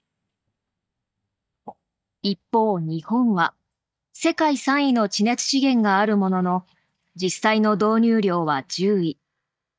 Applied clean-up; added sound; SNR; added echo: neural mask model DeepFilterNet 3.